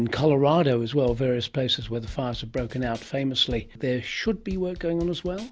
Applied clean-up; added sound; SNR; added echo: none; Bass drum / Snare drum / Drum kit; 16 dB; none.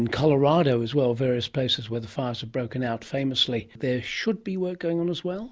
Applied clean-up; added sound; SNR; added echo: none; none; none; none.